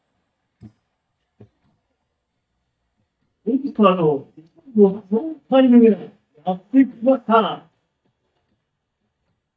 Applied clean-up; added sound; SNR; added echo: neural mask model DeepFilterNet 3.